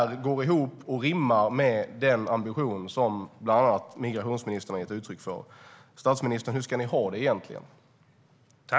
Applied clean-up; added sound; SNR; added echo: none; none; none; none.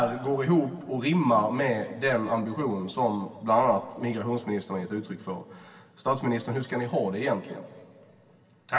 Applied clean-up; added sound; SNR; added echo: none; none; none; reverberation time 2.2 s.